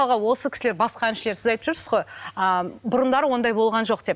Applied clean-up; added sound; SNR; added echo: none; none; none; none.